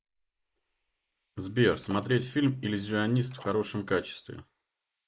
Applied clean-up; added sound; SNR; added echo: neural mask model Resemble Enhance denoiser.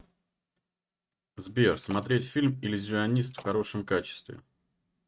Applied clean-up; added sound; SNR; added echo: neural mask model RNNoise.